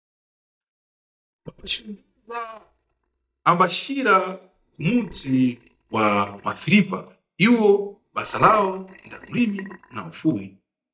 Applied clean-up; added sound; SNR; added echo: neural mask model DeepFilterNet 3.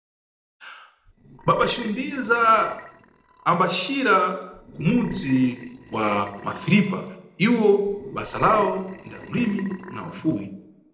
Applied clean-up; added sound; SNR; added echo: neural separator model SepFormer DNS4.